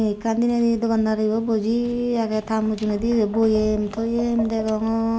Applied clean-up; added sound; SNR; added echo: none; Tap; 17 dB; none.